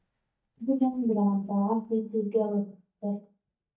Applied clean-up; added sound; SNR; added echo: neural mask model DeepFilterNet 3.